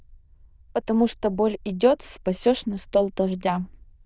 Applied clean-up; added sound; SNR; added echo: neural diffusion model UNIVERSE++.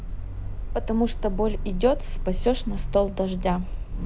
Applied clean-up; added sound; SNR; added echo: none; Sliding door; 2 dB; none.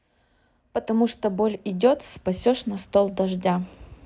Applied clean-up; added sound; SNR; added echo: none; none; none; none.